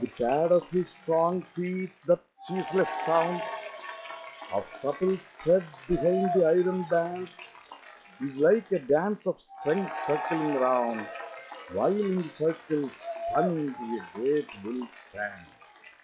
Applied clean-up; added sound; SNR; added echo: classical method log-MMSE.